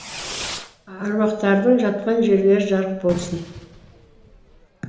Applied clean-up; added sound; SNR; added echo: none; Fireworks; 16 dB; reverberation time 1.0 s.